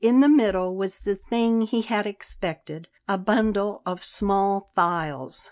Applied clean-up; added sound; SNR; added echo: none; none; none; none.